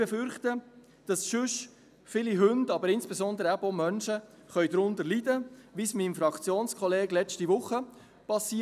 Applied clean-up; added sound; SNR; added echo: none; none; none; none.